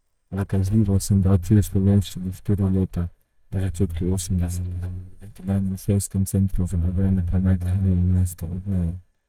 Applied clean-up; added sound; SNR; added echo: neural mask model DeepFilterNet 3.